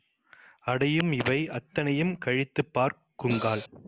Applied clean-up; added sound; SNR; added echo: none; Cymbal; 7 dB; none.